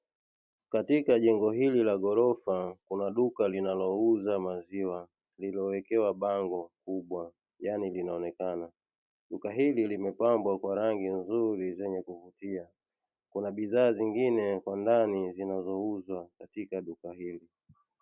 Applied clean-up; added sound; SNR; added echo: none; none; none; none.